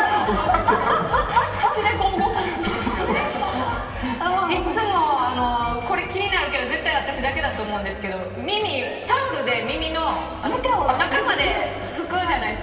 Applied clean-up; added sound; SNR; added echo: none; none; none; reverberation time 2.6 s.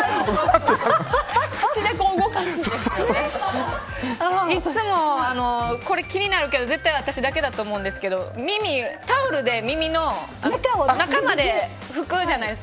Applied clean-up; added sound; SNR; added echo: none; none; none; none.